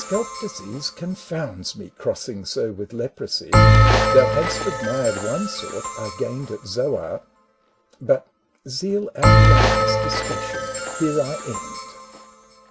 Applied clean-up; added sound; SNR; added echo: none; Bell; -5 dB; none.